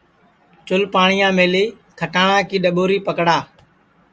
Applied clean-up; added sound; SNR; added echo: none; none; none; none.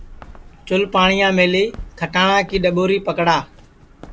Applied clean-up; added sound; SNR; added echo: none; Walk, footsteps; 19 dB; none.